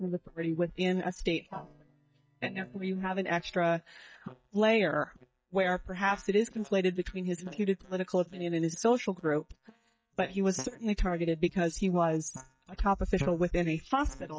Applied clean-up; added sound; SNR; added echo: neural mask model DeepFilterNet 3.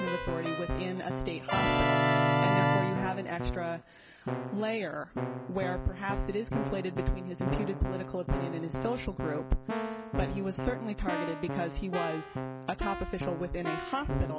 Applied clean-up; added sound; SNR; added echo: none; Keyboard (musical); -1 dB; none.